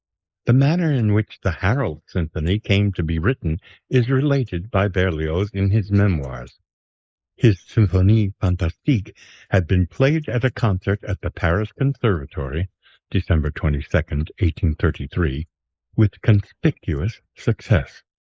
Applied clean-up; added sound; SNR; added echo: neural mask model Resemble Enhance denoiser.